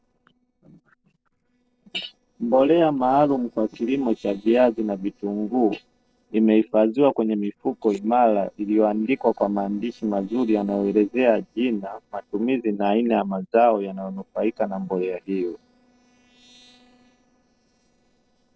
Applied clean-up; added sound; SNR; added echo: neural separator model SepFormer DNS4.